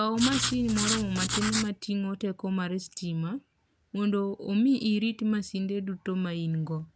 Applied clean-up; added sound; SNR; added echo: none; Writing; 2 dB; none.